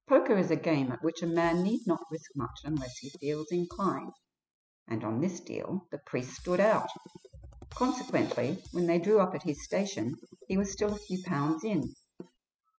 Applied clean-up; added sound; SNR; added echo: classical method spectral subtraction.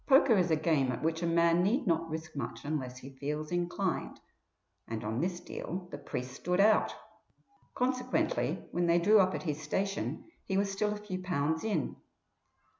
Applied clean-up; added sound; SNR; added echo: none; none; none; none.